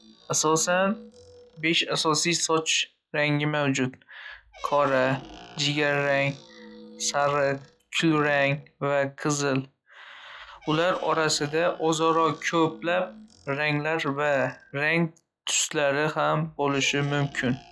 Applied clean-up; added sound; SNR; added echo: classical method log-MMSE.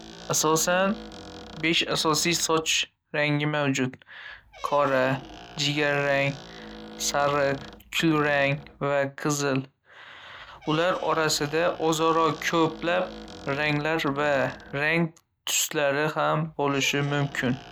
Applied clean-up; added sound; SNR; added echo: none; Squeak; 18 dB; none.